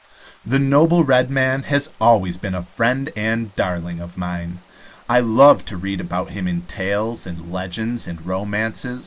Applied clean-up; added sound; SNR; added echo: neural mask model Resemble Enhance denoiser.